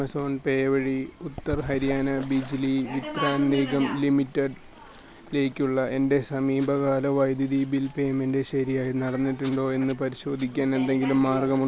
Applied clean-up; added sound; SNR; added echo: none; Bird / Fowl; 19 dB; none.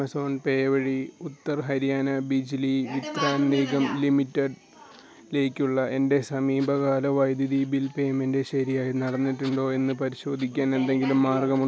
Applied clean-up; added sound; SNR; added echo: none; none; none; none.